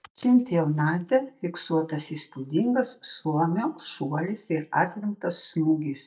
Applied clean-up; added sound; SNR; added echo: neural mask model DeepFilterNet 3.